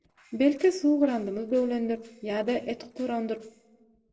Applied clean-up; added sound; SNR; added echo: neural separator model SepFormer DNS4.